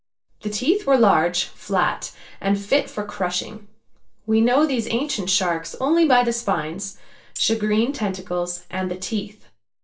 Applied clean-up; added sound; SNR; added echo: neural separator model SepFormer DNS4.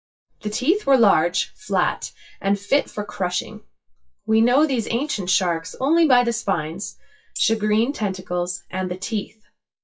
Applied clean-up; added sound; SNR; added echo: classical method WPE with log-MMSE.